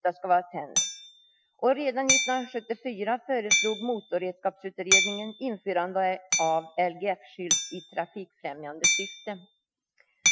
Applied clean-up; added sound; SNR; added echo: classical method Wiener filter.